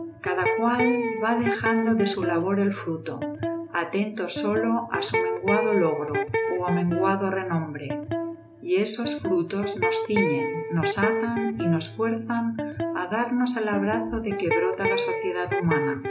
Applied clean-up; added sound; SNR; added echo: none; Electric guitar; 2 dB; none.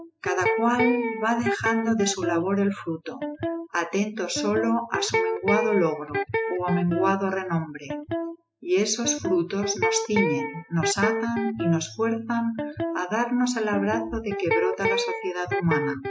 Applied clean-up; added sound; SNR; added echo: classical method spectral subtraction.